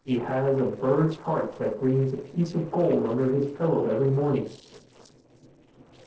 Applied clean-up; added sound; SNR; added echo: neural separator model SepFormer DNS4.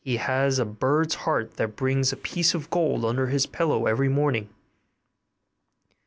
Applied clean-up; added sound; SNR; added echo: none; none; none; none.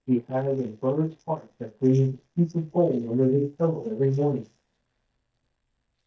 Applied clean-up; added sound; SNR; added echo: neural mask model DeepFilterNet 3.